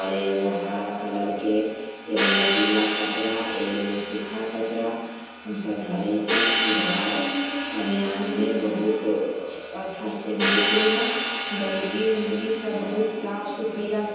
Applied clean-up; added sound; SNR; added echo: none; Hi-hat; 2 dB; reverberation time 1.1 s.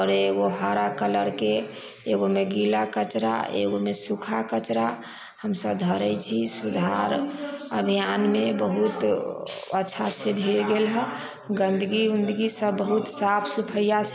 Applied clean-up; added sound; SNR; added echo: none; none; none; none.